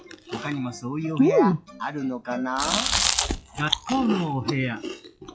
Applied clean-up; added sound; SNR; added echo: classical method WPE with log-MMSE.